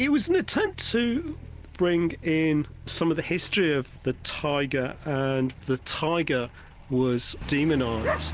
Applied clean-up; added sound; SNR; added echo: none; none; none; none.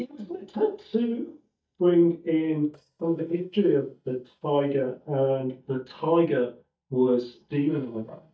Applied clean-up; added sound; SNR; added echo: neural mask model DeepFilterNet 3.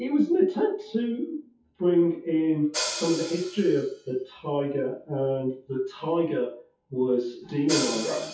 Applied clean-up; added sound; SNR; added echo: classical method WPE with log-MMSE.